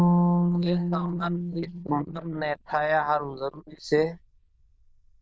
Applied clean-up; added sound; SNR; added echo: neural diffusion model UNIVERSE++.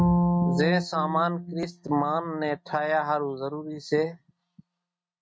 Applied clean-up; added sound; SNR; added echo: neural mask model RNNoise.